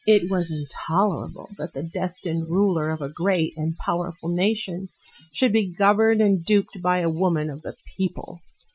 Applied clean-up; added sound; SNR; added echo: classical method Wiener filter.